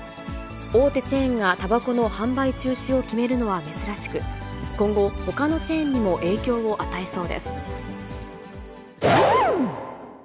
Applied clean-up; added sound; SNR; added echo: none; none; none; none.